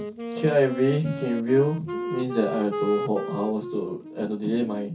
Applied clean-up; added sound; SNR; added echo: none; Wind instrument, woodwind instrument; 8 dB; reverberation time 0.3 s.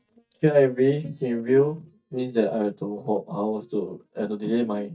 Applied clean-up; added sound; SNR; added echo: neural mask model DeepFilterNet 3.